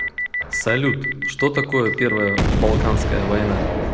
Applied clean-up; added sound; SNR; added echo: none; Boom; -1 dB; none.